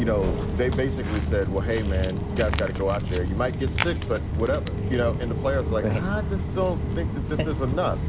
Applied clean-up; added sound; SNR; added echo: none; Walk, footsteps; -1 dB; none.